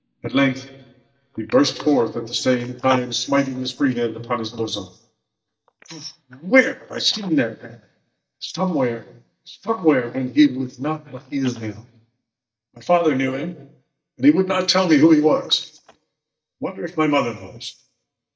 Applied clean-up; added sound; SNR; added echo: neural mask model DeepFilterNet 3.